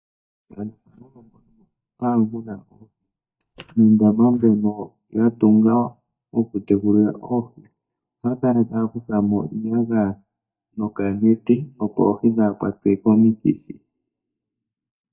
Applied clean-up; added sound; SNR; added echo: neural mask model DeepFilterNet 3.